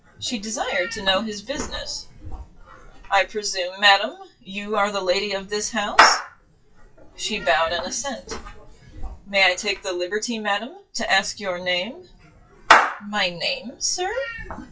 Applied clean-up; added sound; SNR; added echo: classical method WPE with log-MMSE.